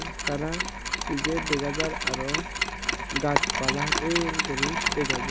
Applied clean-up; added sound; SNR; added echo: none; Mechanisms + Telephone; -3 dB; none.